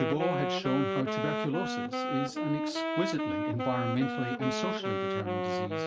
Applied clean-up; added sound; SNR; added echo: none; Wind instrument, woodwind instrument; -1 dB; reverberation time 0.2 s.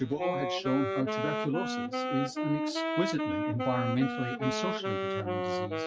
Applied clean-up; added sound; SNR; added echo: classical method WPE with log-MMSE.